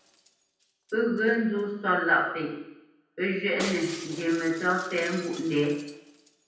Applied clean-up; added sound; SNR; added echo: none; Shatter; 16 dB; reverberation time 0.9 s.